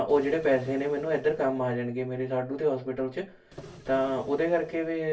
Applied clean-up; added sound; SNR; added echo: none; Printer; 20 dB; reverberation time 0.2 s.